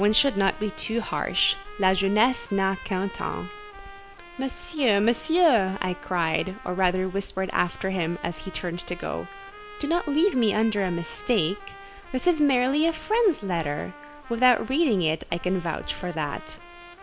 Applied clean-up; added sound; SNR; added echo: none; Trumpet; 18 dB; none.